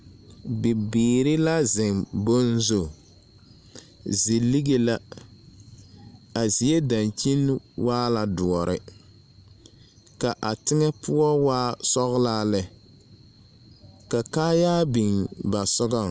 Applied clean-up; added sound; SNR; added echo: none; none; none; none.